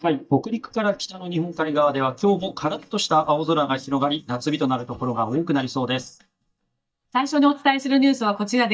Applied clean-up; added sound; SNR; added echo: neural mask model DeepFilterNet 3.